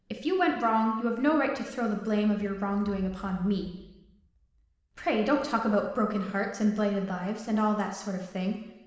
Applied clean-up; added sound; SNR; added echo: none; none; none; reverberation time 1.1 s.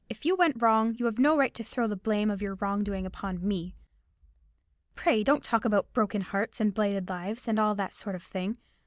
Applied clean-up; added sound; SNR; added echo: none; none; none; none.